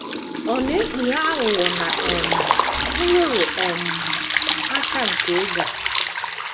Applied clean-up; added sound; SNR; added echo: none; Liquid; -1 dB; none.